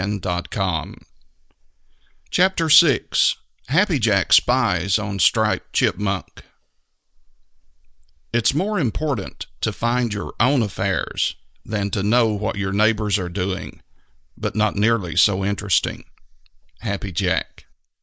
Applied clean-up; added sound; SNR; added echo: neural mask model Resemble Enhance denoiser.